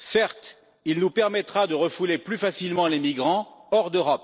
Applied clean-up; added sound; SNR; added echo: neural separator model SepFormer DNS4.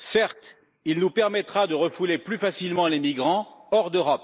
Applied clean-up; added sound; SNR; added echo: neural mask model Resemble Enhance denoiser.